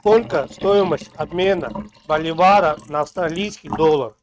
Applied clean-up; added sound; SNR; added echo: neural mask model RNNoise.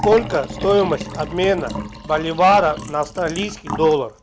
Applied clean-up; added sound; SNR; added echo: none; Liquid; 10 dB; none.